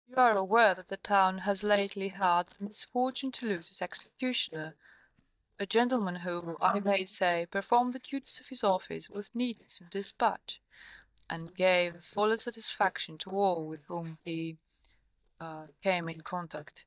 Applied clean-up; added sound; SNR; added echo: neural mask model DeepFilterNet 3.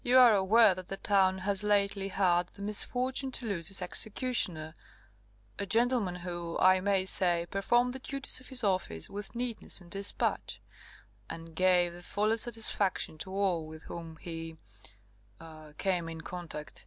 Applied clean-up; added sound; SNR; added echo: none; none; none; none.